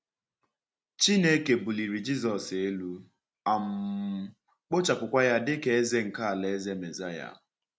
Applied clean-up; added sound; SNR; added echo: none; none; none; none.